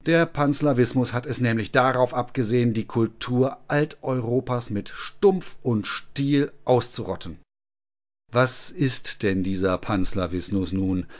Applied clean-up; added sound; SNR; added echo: none; none; none; none.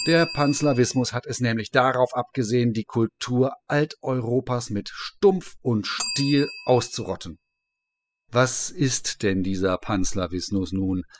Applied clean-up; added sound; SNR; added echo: classical method spectral subtraction.